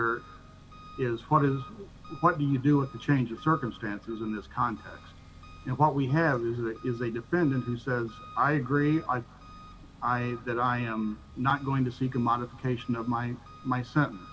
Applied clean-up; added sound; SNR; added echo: none; Engine; 20 dB; none.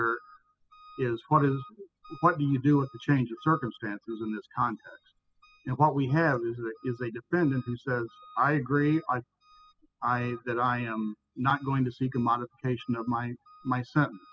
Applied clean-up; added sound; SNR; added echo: classical method spectral subtraction.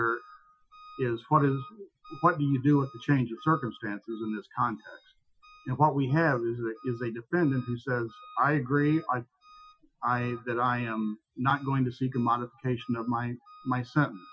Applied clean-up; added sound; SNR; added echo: classical method Wiener filter.